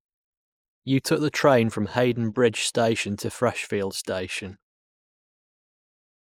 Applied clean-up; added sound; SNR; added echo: neural mask model Resemble Enhance denoiser.